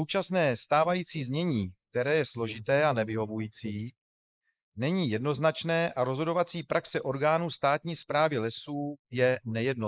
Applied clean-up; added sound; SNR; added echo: neural mask model Resemble Enhance denoiser.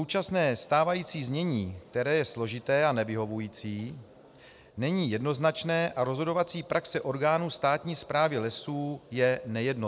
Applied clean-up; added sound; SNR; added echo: none; none; none; none.